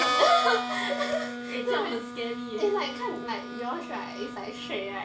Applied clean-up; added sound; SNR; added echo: none; Harmonica; 3 dB; reverberation time 0.2 s.